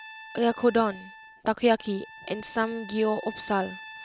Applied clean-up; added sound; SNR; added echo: none; Trumpet; 17 dB; none.